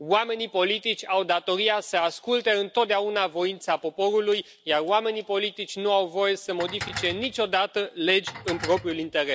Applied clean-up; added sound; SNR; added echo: none; Dishes, pots, and pans; 12 dB; none.